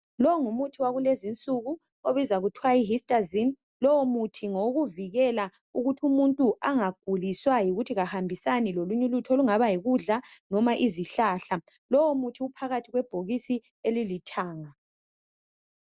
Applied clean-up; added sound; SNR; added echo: none; none; none; none.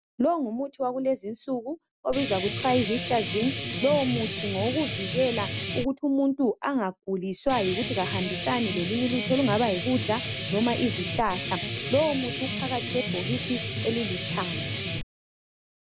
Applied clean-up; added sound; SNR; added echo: none; Guitar; 3 dB; none.